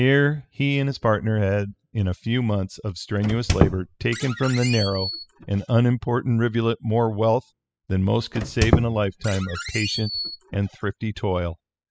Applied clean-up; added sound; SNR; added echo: classical method spectral subtraction.